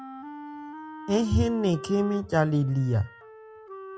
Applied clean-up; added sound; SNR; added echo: none; Wind instrument, woodwind instrument; 15 dB; none.